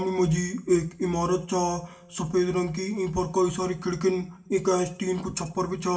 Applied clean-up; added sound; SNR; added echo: none; none; none; reverberation time 0.5 s.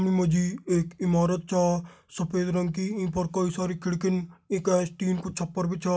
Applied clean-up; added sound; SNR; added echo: none; none; none; none.